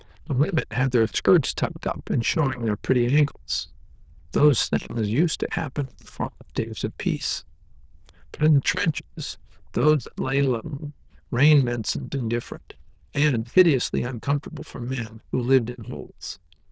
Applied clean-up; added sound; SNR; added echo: neural diffusion model UNIVERSE++.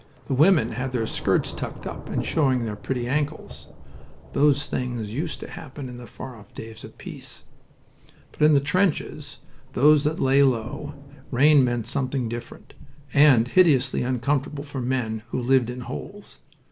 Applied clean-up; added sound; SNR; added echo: none; Thunder / Rain; 15 dB; none.